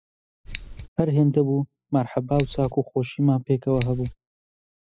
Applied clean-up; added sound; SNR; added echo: classical method spectral subtraction.